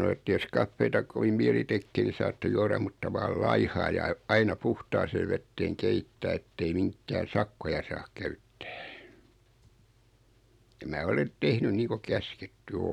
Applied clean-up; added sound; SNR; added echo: none; none; none; none.